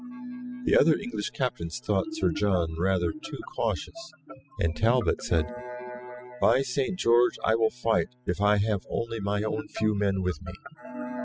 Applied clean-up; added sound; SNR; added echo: classical method spectral subtraction.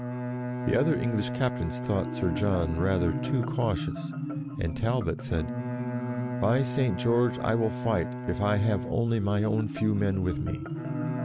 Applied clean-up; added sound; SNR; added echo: none; Bowed string instrument + Marimba, xylophone; 4 dB; none.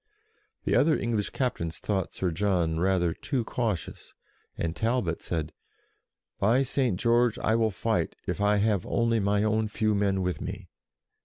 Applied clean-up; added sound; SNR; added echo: none; none; none; none.